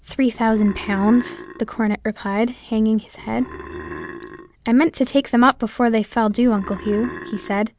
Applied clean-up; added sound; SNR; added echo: none; Burping, eructation; 14 dB; none.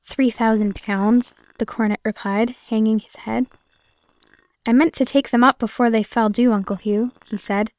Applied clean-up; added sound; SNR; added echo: neural separator model SepFormer WHAM!.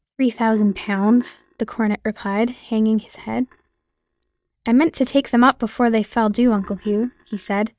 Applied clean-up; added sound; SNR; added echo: neural mask model DeepFilterNet 3.